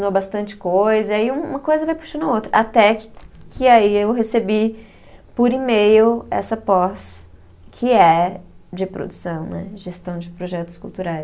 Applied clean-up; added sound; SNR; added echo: none; none; none; none.